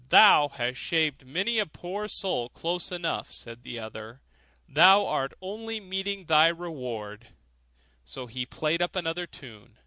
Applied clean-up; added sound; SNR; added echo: none; none; none; none.